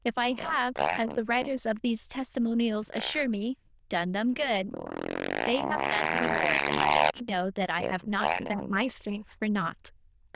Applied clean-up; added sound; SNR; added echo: neural diffusion model UNIVERSE++.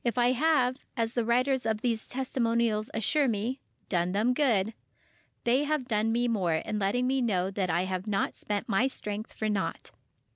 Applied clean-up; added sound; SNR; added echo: none; none; none; none.